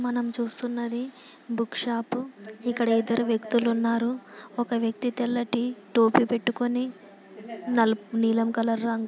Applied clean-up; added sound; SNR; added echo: none; none; none; none.